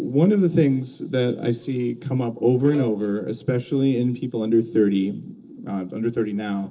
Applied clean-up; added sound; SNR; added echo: neural separator model SepFormer DNS4.